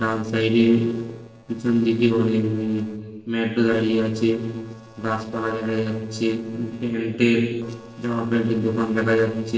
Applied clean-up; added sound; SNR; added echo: neural separator model SepFormer DNS4.